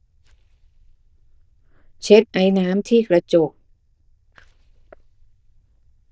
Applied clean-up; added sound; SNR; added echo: neural diffusion model UNIVERSE++.